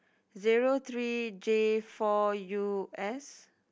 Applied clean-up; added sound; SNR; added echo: none; none; none; none.